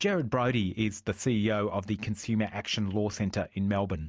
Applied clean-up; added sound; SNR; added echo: none; none; none; none.